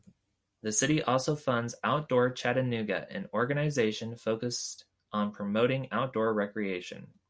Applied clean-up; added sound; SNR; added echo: none; none; none; none.